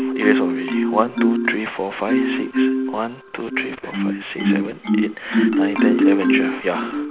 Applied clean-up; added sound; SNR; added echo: none; Marimba, xylophone; -5 dB; none.